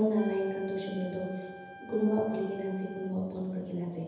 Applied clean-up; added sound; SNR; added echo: none; Trumpet; 17 dB; reverberation time 1.1 s.